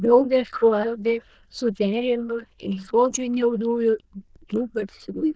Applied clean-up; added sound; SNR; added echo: neural diffusion model UNIVERSE++.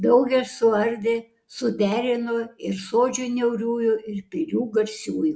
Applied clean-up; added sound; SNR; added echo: none; none; none; none.